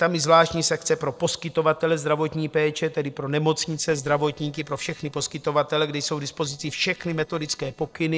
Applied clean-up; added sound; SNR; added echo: neural separator model SepFormer DNS4.